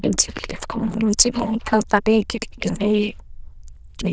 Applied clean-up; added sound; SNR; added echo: neural diffusion model UNIVERSE++.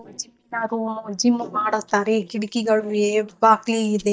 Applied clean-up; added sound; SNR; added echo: neural mask model DeepFilterNet 3.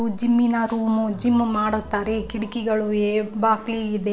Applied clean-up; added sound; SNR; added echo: none; none; none; none.